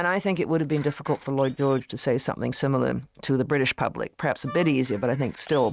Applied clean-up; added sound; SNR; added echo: neural mask model RNNoise.